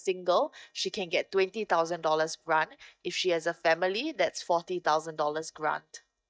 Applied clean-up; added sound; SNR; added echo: neural mask model DeepFilterNet 3.